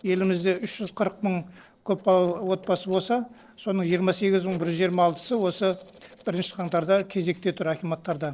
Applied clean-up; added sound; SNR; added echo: neural separator model SepFormer DNS4.